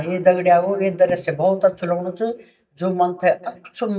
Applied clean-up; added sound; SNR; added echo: neural mask model DeepFilterNet 3.